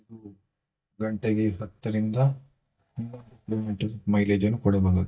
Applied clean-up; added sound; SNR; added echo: neural mask model DeepFilterNet 3.